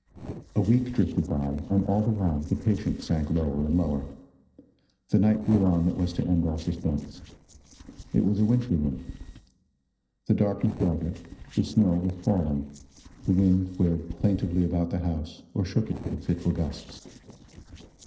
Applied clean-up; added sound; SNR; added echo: neural separator model SepFormer DNS4.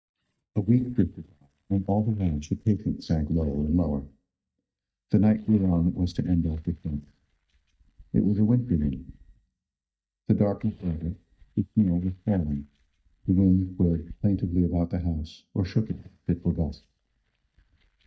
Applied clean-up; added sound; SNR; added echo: neural mask model DeepFilterNet 3.